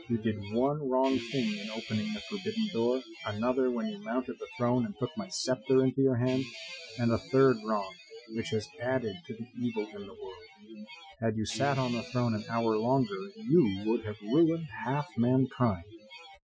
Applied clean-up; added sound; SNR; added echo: classical method Wiener filter.